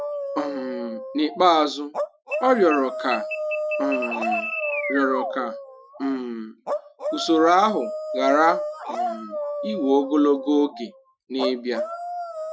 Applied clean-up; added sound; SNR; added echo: classical method Wiener filter.